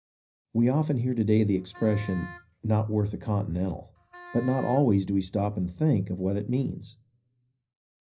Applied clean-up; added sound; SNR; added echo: none; Wind instrument, woodwind instrument; 19 dB; reverberation time 0.4 s.